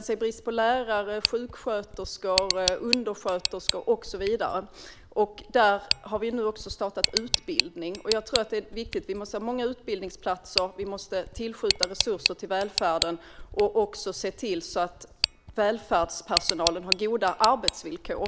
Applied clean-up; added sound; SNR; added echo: none; Tick; 5 dB; none.